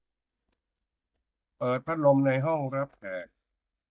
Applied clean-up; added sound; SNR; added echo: neural mask model DeepFilterNet 3.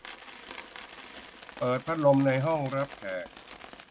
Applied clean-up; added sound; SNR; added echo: none; Coin (dropping); 17 dB; none.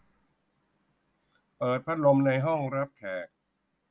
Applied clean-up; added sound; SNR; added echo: none; none; none; none.